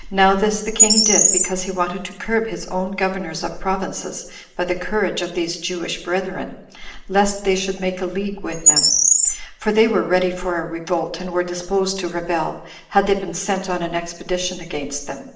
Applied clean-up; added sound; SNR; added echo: none; Bird; -3 dB; reverberation time 0.7 s.